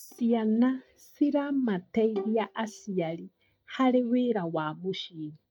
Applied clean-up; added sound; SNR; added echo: neural mask model DeepFilterNet 3.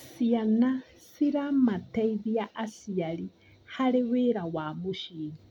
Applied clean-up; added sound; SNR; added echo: none; none; none; none.